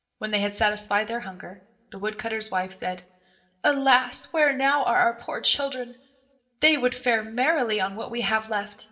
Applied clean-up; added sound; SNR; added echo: none; none; none; reverberation time 0.7 s.